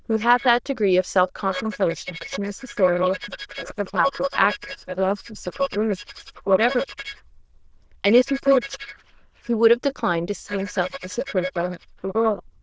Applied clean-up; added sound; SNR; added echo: neural diffusion model UNIVERSE++.